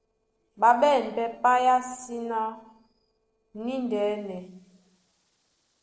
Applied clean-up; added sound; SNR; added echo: neural separator model SepFormer DNS4.